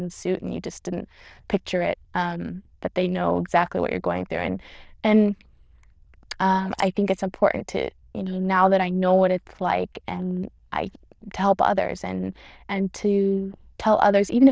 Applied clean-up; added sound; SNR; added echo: neural diffusion model UNIVERSE++.